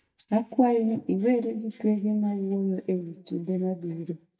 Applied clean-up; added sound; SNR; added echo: neural mask model DeepFilterNet 3.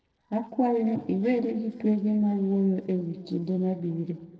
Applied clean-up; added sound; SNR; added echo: neural separator model SepFormer DNS4.